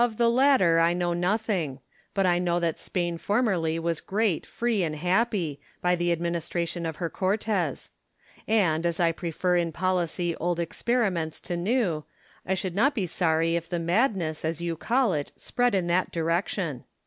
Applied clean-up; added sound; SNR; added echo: none; none; none; none.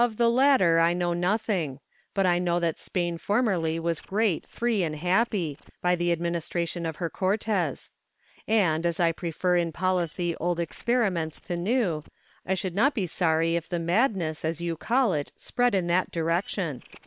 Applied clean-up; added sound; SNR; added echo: neural separator model SepFormer WHAM!.